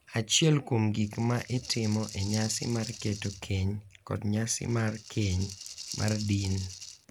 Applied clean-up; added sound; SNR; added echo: none; Rattle (instrument); 14 dB; none.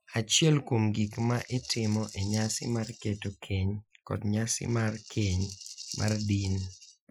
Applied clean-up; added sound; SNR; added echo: classical method Wiener filter.